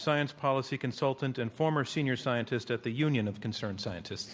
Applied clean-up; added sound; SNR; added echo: none; none; none; none.